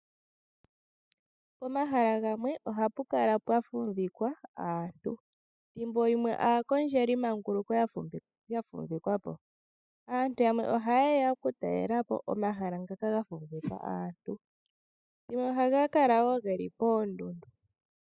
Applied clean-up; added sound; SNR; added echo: classical method spectral subtraction.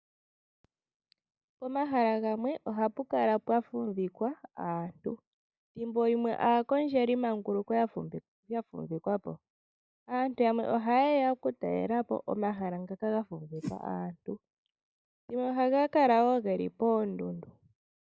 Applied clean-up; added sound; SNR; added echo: none; Whoosh, swoosh, swish; 8 dB; none.